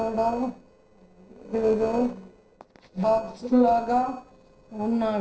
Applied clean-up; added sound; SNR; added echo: neural separator model SepFormer DNS4.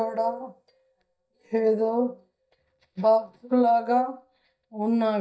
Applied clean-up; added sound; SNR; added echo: neural mask model DeepFilterNet 3.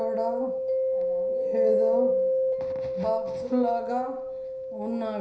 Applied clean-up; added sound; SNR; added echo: none; Mallet percussion; -4 dB; reverberation time 0.5 s.